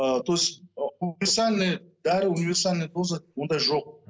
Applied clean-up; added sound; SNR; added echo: neural mask model Resemble Enhance denoiser.